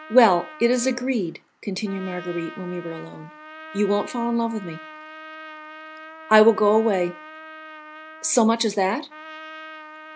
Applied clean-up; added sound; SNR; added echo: none; Trumpet; 17 dB; none.